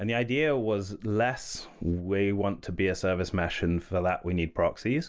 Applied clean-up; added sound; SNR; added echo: none; none; none; none.